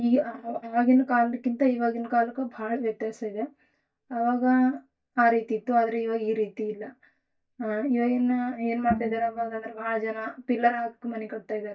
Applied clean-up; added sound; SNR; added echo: neural mask model DeepFilterNet 3.